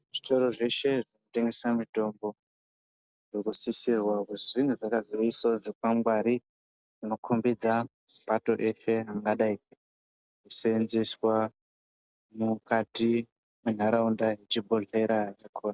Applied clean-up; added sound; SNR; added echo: none; none; none; none.